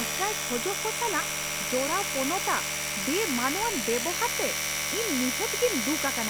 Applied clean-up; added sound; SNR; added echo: none; Domestic sounds, home sounds; -1 dB; none.